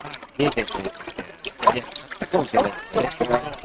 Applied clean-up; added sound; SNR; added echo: neural mask model RNNoise.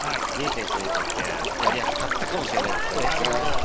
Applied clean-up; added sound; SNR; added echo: none; Stream; -3 dB; none.